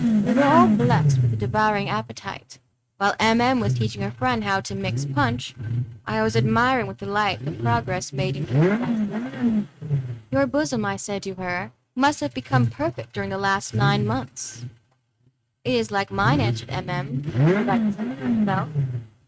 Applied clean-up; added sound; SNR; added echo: neural mask model RNNoise.